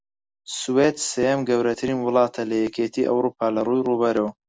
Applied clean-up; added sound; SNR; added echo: none; none; none; none.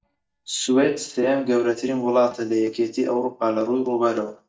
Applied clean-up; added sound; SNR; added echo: neural mask model DeepFilterNet 3.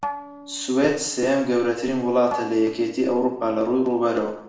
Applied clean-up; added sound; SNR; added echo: none; Bowed string instrument; 14 dB; reverberation time 0.7 s.